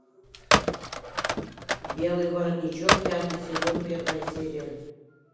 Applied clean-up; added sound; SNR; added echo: none; Telephone; -3 dB; reverberation time 1.1 s.